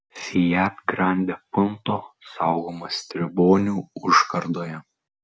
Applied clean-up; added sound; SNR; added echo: none; none; none; none.